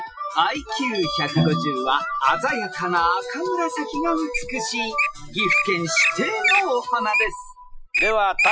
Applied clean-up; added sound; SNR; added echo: classical method Wiener filter.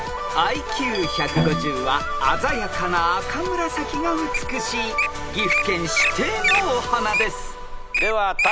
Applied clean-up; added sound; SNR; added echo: none; Bowed string instrument + Wild animals; 3 dB; none.